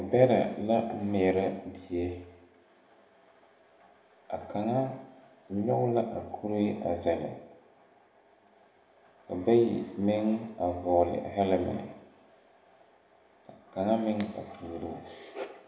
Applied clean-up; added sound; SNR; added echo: none; none; none; reverberation time 0.8 s.